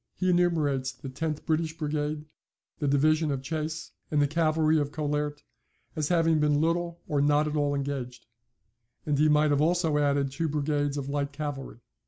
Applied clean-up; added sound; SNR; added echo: none; none; none; none.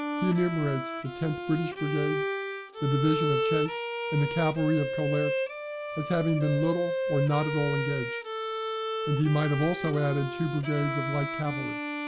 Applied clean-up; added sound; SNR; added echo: none; Bowed string instrument; 3 dB; none.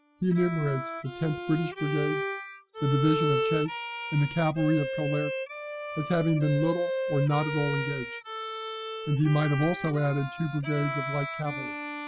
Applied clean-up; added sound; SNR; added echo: classical method spectral subtraction.